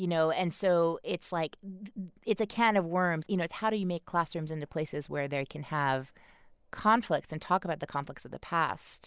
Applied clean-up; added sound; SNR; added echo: none; none; none; none.